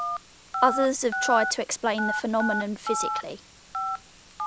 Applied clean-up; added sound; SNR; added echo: none; Telephone; 4 dB; none.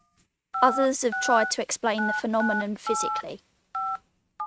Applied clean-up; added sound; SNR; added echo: neural mask model RNNoise.